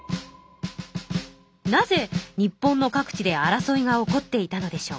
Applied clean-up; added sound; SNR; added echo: none; none; none; none.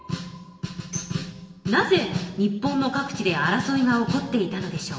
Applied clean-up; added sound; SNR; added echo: none; Tambourine; 18 dB; reverberation time 1.1 s.